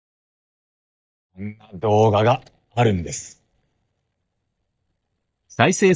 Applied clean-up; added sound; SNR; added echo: neural mask model DeepFilterNet 3.